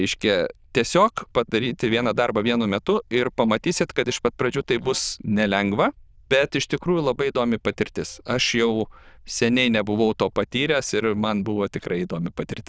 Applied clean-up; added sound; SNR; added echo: neural diffusion model UNIVERSE++.